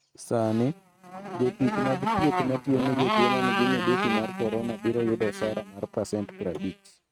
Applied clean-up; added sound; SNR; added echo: neural mask model RNNoise.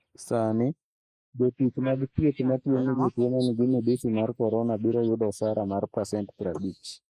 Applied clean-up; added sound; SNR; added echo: neural mask model Resemble Enhance denoiser.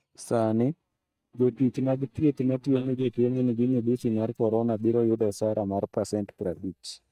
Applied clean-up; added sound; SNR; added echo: neural mask model DeepFilterNet 3.